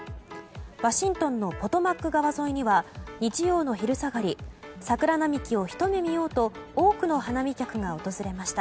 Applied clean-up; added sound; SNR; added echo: none; none; none; none.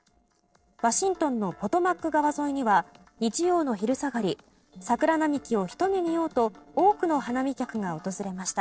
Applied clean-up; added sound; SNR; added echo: neural separator model SepFormer DNS4.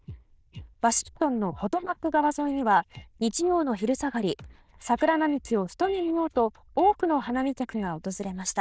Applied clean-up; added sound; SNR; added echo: neural diffusion model UNIVERSE++.